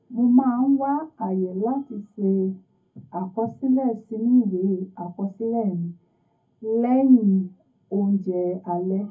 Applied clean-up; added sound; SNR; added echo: none; none; none; reverberation time 0.3 s.